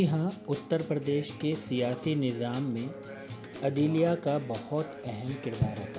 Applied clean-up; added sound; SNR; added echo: none; Acoustic guitar; 12 dB; none.